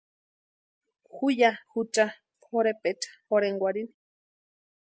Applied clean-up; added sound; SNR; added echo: none; none; none; none.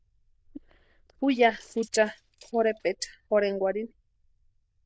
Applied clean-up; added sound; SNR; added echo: neural diffusion model UNIVERSE++.